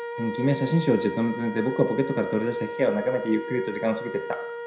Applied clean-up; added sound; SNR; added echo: none; Wind instrument, woodwind instrument; 8 dB; reverberation time 0.5 s.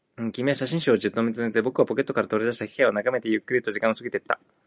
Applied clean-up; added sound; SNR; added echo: none; none; none; none.